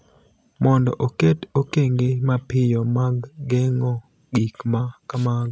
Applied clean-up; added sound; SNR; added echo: none; none; none; none.